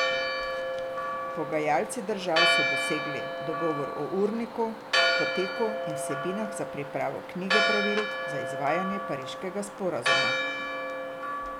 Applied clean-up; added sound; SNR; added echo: none; Church bell; -3 dB; none.